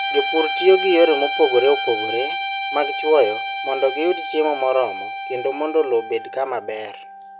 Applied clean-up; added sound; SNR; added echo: none; Guitar; 5 dB; none.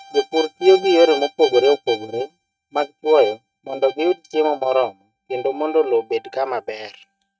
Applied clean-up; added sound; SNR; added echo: neural mask model RNNoise.